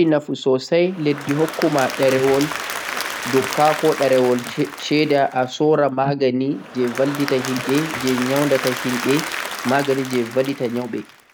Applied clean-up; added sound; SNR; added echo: none; Applause / Crowd; 10 dB; none.